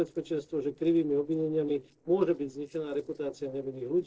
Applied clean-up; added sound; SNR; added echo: neural separator model SepFormer DNS4.